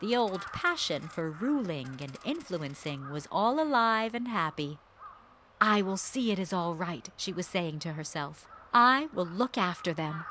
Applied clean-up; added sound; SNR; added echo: none; Coin (dropping) + Crow; 19 dB; none.